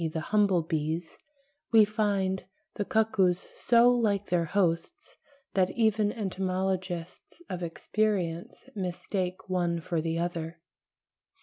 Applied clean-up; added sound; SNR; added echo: none; none; none; none.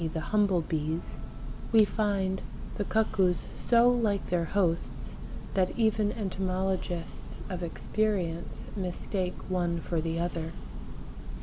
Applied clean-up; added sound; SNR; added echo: none; Church bell + Glockenspiel; 5 dB; none.